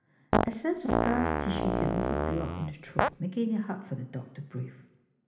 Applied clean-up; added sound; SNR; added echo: none; Fart; -5 dB; reverberation time 1.0 s.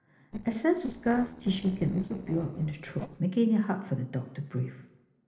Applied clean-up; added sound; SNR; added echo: neural separator model SepFormer DNS4.